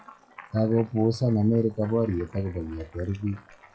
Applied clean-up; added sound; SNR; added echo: classical method WPE with log-MMSE.